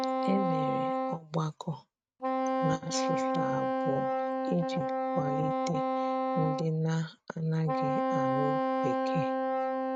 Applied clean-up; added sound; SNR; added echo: neural mask model RNNoise.